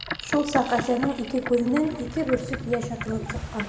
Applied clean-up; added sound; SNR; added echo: none; Boat, Water vehicle; 8 dB; reverberation time 1.4 s.